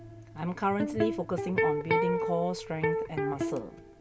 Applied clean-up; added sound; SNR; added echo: none; Electric guitar; -1 dB; none.